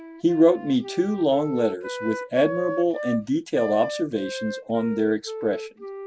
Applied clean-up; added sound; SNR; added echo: none; Wind instrument, woodwind instrument; 10 dB; none.